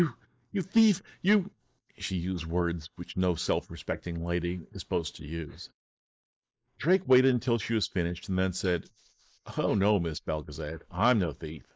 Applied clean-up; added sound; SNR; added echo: neural mask model Resemble Enhance denoiser.